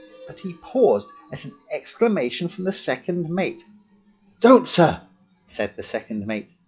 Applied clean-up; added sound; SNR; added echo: classical method log-MMSE.